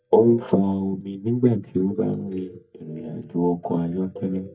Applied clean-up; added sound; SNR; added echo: neural mask model DeepFilterNet 3.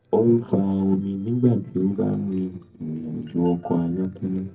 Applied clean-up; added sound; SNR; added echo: neural separator model SepFormer DNS4.